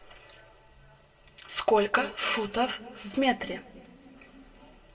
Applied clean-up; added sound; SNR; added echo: none; none; none; reverberation time 1.8 s.